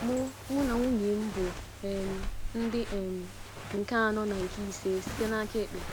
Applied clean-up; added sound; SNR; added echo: none; Walk, footsteps; 7 dB; none.